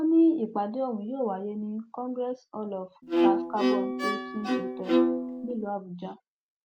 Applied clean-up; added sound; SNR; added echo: none; Bowed string instrument; -4 dB; none.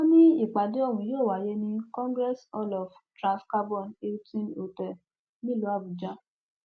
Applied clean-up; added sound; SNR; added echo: none; none; none; none.